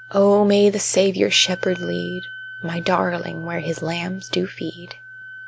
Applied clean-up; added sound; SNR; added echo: none; Wind instrument, woodwind instrument; 17 dB; none.